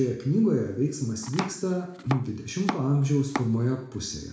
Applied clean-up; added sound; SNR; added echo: none; Domestic sounds, home sounds; 10 dB; reverberation time 0.6 s.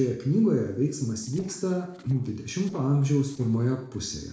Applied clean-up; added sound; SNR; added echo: neural separator model SepFormer DNS4.